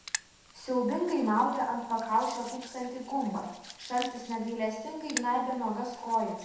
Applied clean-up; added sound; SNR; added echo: none; Hands; 13 dB; reverberation time 0.8 s.